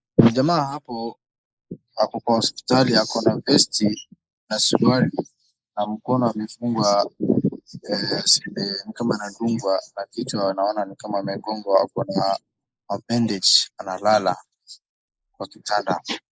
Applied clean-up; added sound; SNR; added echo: neural mask model Resemble Enhance denoiser.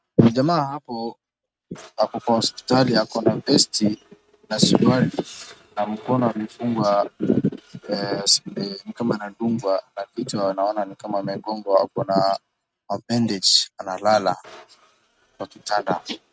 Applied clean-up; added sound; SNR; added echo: neural mask model RNNoise.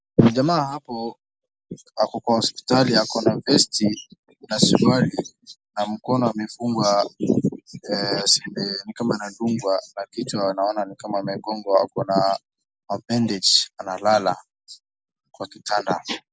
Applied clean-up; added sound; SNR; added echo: none; none; none; none.